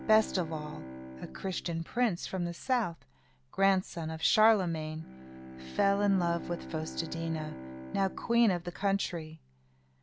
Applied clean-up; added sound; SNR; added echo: none; Bowed string instrument; 14 dB; none.